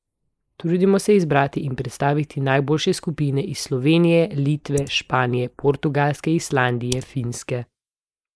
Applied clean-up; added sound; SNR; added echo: neural mask model Resemble Enhance denoiser.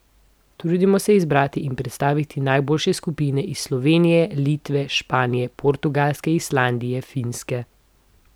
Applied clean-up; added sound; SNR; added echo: none; none; none; none.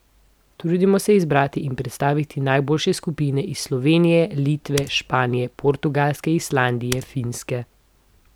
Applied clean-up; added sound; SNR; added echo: none; Typing; 14 dB; none.